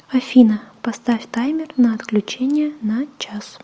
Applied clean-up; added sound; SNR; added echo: none; none; none; none.